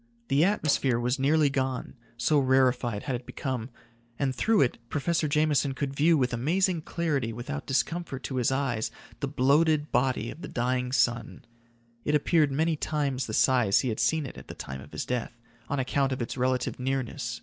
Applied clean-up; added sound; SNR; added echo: none; Door; 17 dB; none.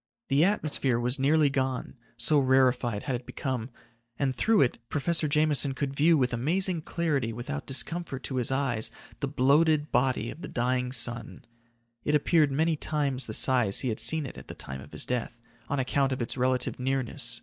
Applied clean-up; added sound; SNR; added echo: neural mask model DeepFilterNet 3.